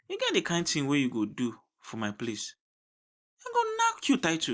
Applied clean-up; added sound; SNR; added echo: neural mask model Resemble Enhance denoiser.